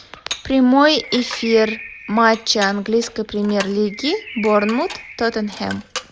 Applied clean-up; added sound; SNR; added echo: none; Bird + Dishes, pots, and pans; 14 dB; none.